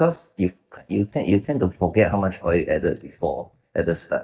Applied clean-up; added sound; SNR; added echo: neural mask model DeepFilterNet 3.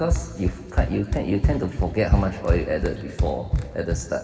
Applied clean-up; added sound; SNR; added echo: none; Run; -1 dB; reverberation time 2.5 s.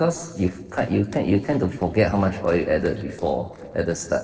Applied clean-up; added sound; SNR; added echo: neural separator model SepFormer DNS4.